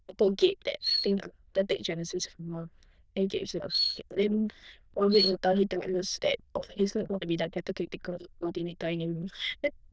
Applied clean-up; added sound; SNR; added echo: neural diffusion model UNIVERSE++.